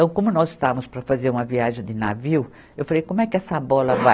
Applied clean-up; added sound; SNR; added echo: none; none; none; none.